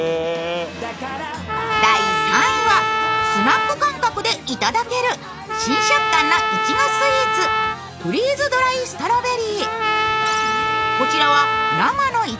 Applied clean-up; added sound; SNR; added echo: none; Trumpet; 0 dB; none.